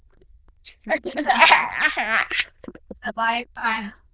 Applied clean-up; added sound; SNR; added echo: neural diffusion model UNIVERSE++.